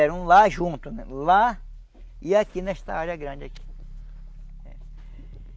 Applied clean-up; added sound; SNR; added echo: none; Growling; 15 dB; none.